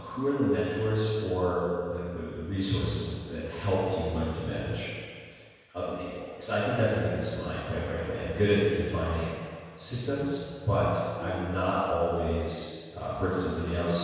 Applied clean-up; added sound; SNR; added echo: none; none; none; reverberation time 1.9 s.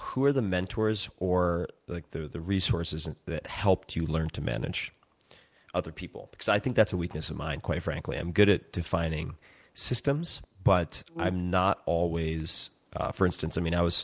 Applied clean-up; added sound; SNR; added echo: none; none; none; none.